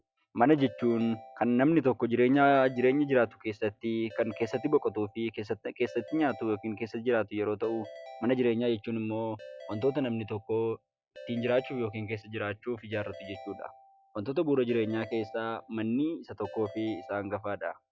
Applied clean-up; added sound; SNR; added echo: classical method log-MMSE.